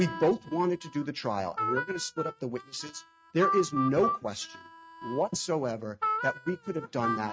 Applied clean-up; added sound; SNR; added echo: neural mask model RNNoise.